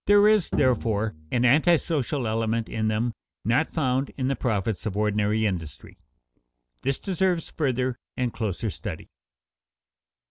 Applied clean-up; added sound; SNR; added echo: none; Bowed string instrument; 9 dB; none.